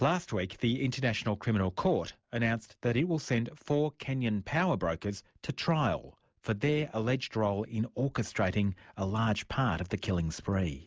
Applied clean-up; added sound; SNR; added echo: none; none; none; none.